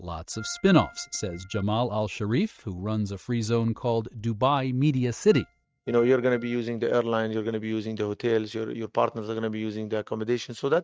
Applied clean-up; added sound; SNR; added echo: neural mask model RNNoise.